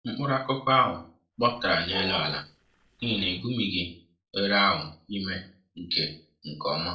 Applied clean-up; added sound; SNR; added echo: neural separator model SepFormer DNS4.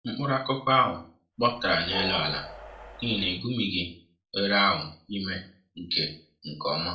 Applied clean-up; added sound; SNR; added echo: none; Train; 12 dB; reverberation time 0.4 s.